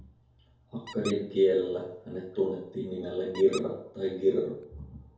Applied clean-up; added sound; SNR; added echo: none; Squeak; 20 dB; reverberation time 2.3 s.